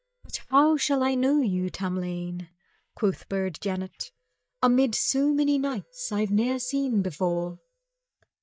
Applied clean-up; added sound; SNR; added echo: neural mask model DeepFilterNet 3.